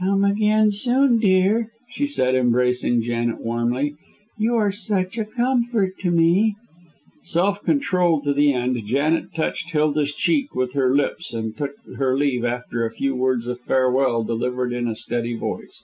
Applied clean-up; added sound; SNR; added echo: none; none; none; none.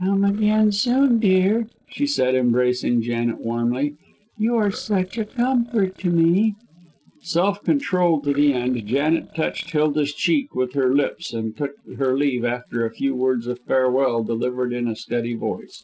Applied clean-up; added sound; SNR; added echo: neural separator model SepFormer DNS4.